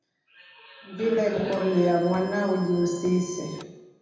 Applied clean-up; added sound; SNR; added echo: none; Printer; 19 dB; reverberation time 0.9 s.